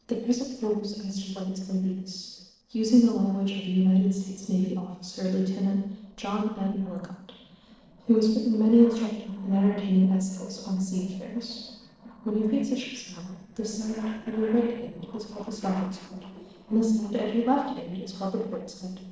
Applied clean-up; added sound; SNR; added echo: neural separator model SepFormer DNS4.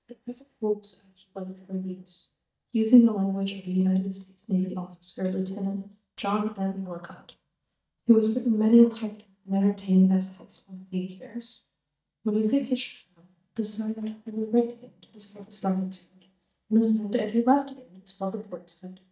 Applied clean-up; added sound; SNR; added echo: neural mask model DeepFilterNet 3.